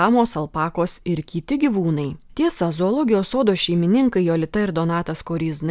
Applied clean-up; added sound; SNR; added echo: none; none; none; none.